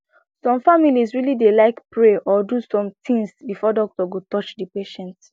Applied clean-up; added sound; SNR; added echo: none; none; none; none.